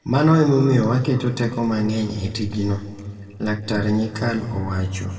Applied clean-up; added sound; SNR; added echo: none; none; none; reverberation time 2.0 s.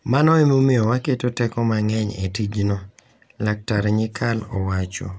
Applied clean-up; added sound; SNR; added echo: none; none; none; none.